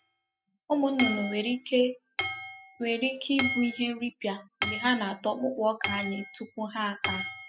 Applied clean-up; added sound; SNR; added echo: classical method spectral subtraction.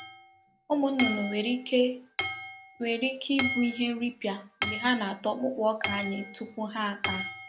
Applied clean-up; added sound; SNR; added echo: none; Hammer / Chink, clink; 7 dB; none.